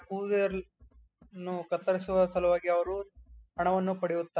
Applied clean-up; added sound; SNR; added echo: classical method spectral subtraction.